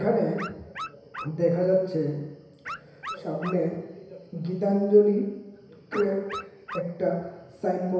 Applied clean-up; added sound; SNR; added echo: none; Dog; 13 dB; reverberation time 1.0 s.